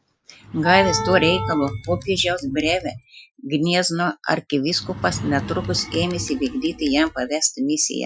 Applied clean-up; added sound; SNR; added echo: classical method Wiener filter.